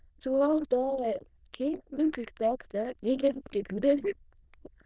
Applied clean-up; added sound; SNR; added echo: neural diffusion model UNIVERSE++.